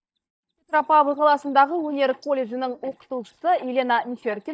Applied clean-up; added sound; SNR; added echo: neural mask model DeepFilterNet 3.